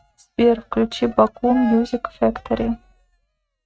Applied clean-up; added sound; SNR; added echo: neural mask model RNNoise.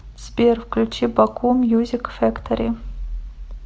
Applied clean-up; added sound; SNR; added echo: none; none; none; none.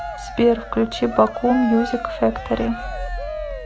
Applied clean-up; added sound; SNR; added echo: none; Cheering; 10 dB; none.